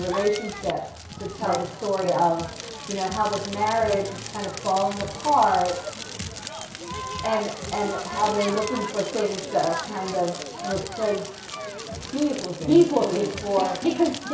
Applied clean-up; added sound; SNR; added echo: none; Crackle; 9 dB; reverberation time 0.6 s.